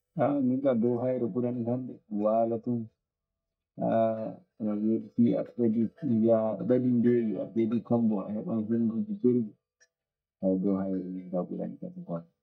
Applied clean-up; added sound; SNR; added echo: neural mask model DeepFilterNet 3.